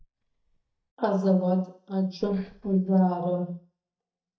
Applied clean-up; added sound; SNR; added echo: neural mask model DeepFilterNet 3.